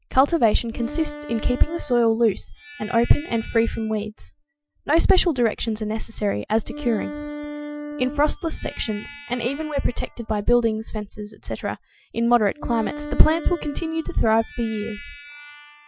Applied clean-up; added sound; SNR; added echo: classical method Wiener filter.